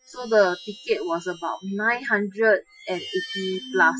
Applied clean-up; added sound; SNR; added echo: classical method Wiener filter.